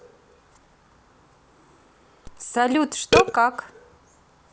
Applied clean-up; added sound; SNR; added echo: none; Burping, eructation; 3 dB; none.